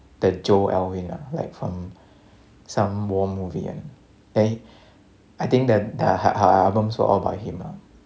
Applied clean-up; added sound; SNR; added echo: none; none; none; none.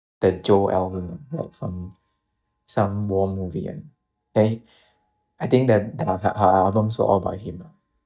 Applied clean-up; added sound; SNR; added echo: neural mask model DeepFilterNet 3.